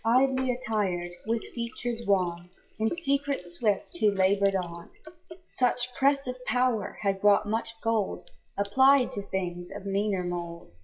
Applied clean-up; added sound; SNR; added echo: classical method WPE with log-MMSE.